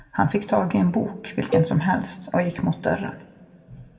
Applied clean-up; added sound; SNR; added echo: none; Cowbell; 7 dB; reverberation time 1.5 s.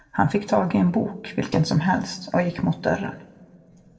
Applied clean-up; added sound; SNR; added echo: neural separator model SepFormer DNS4.